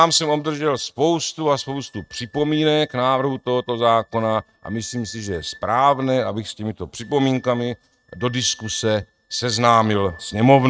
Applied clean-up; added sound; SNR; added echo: neural mask model RNNoise.